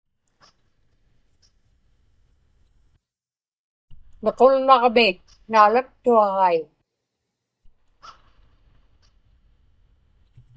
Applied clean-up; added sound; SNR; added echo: neural mask model DeepFilterNet 3.